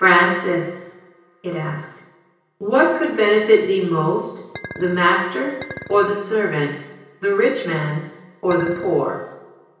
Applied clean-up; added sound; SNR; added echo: none; Chink, clink; 17 dB; reverberation time 0.9 s.